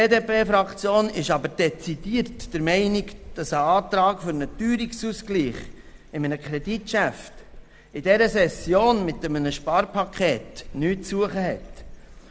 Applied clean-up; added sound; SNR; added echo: none; Bird / Dog; 18 dB; none.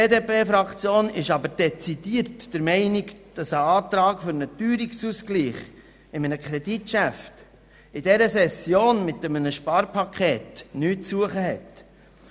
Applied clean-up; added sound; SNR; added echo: none; none; none; none.